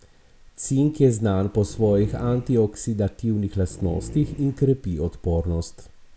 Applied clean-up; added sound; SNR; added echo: none; Dog; 14 dB; none.